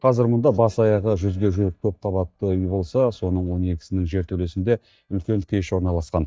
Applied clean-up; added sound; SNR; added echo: neural mask model DeepFilterNet 3.